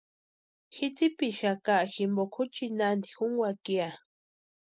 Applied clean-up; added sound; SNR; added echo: neural mask model Resemble Enhance denoiser.